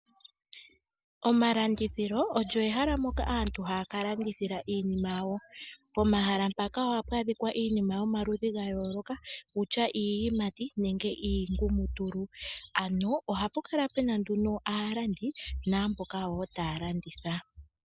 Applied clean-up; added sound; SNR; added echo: none; none; none; none.